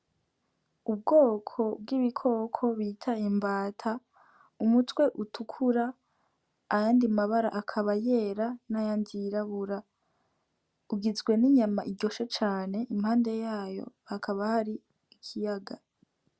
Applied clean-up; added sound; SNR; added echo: none; none; none; none.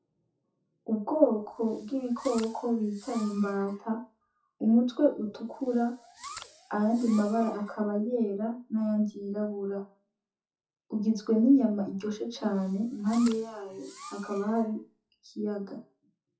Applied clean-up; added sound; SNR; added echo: classical method WPE with log-MMSE.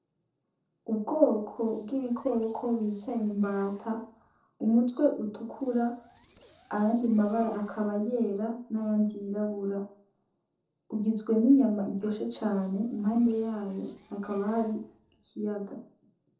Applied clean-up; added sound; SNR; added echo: neural separator model SepFormer DNS4.